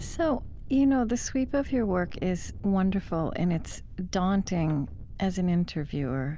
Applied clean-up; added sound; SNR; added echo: none; Thunder; 11 dB; none.